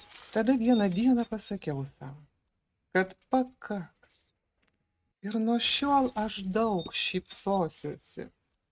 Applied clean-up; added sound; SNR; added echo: neural mask model RNNoise.